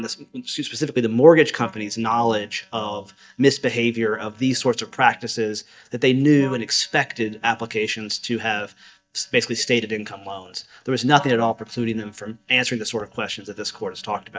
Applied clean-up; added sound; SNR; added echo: neural mask model DeepFilterNet 3.